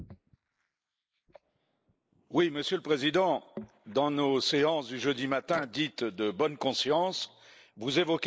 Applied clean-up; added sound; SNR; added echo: neural mask model Resemble Enhance denoiser.